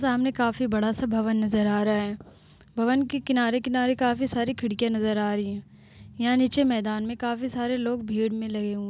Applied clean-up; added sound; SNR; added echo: none; none; none; none.